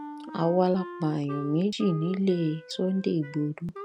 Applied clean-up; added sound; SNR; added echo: none; Wind instrument, woodwind instrument; 15 dB; none.